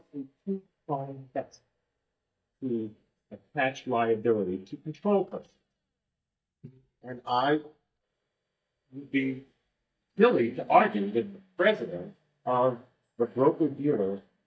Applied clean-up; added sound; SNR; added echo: neural mask model DeepFilterNet 3.